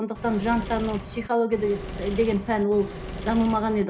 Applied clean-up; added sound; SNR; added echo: none; Engine / Mechanisms; 10 dB; reverberation time 0.3 s.